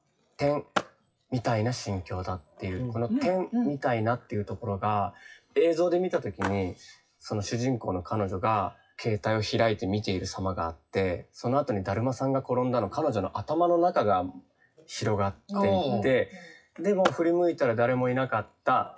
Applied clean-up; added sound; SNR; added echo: classical method WPE with log-MMSE.